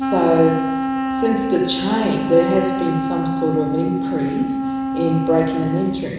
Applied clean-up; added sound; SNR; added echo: none; Wind instrument, woodwind instrument; 2 dB; reverberation time 1.0 s.